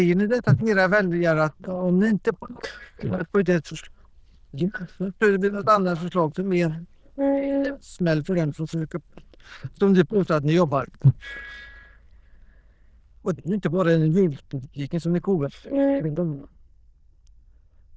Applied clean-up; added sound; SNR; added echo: neural diffusion model UNIVERSE++.